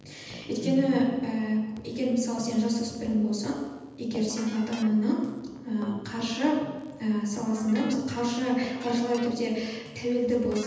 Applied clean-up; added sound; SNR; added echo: none; Keyboard (musical); 18 dB; reverberation time 1.1 s.